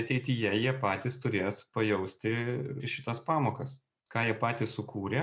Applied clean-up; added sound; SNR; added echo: none; none; none; none.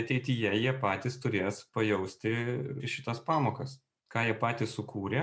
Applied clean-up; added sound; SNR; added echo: none; Bowed string instrument; 12 dB; none.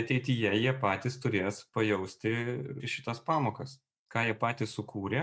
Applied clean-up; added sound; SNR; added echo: neural mask model DeepFilterNet 3.